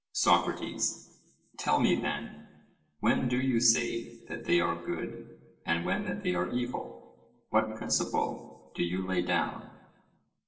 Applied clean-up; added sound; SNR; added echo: none; none; none; reverberation time 0.8 s.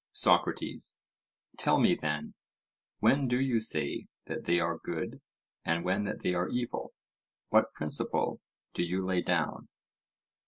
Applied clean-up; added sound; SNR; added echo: none; none; none; none.